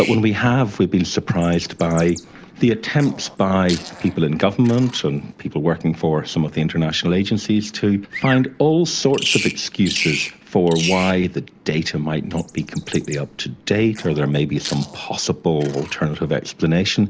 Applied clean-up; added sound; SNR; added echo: none; Bird vocalization, bird call, bird song; 14 dB; none.